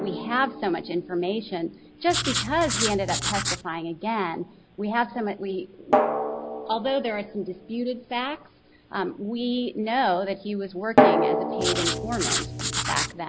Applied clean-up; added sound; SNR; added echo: none; Writing + Drum; 0 dB; none.